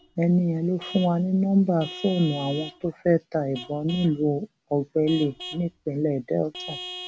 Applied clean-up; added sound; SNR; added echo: none; Vehicle horn, car horn, honking / Truck; 16 dB; none.